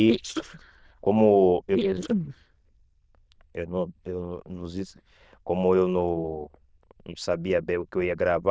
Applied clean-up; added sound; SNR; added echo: neural diffusion model UNIVERSE++.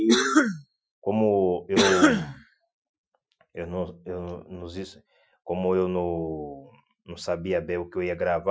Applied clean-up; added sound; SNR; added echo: classical method Wiener filter.